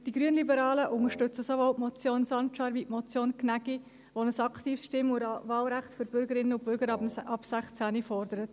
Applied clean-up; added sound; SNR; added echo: none; Wind instrument, woodwind instrument; 17 dB; none.